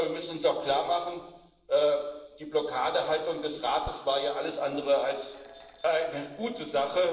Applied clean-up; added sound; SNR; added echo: neural separator model SepFormer DNS4.